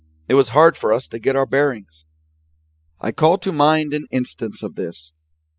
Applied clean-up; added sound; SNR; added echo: classical method spectral subtraction.